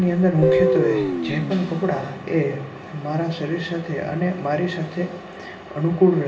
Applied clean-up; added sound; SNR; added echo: none; Guitar; -1 dB; reverberation time 0.8 s.